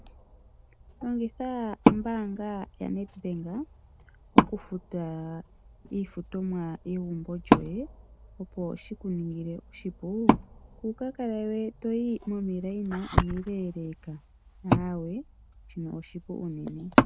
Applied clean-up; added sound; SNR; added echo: none; Wood; -3 dB; none.